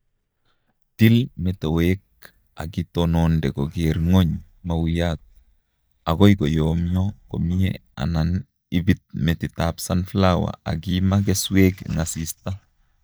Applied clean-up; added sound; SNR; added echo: neural mask model DeepFilterNet 3.